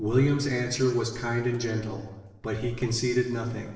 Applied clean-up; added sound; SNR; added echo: neural separator model SepFormer DNS4.